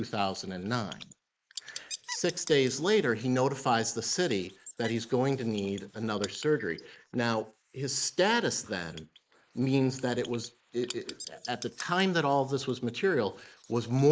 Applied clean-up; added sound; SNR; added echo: neural mask model Resemble Enhance denoiser.